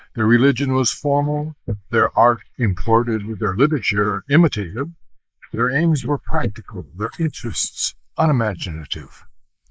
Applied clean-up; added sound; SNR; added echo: neural mask model Resemble Enhance denoiser.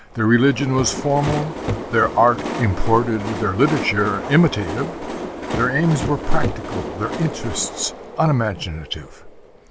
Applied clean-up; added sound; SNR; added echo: none; Train + Walk, footsteps; 8 dB; none.